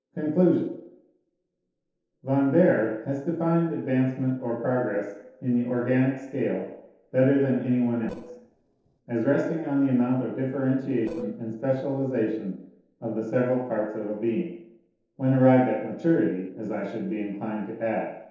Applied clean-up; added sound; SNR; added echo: neural separator model SepFormer DNS4.